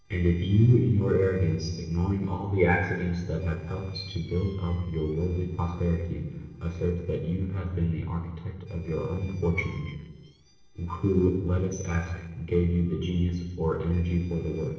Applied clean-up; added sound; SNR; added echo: neural separator model SepFormer DNS4.